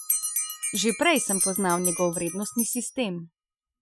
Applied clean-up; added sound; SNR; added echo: classical method Wiener filter.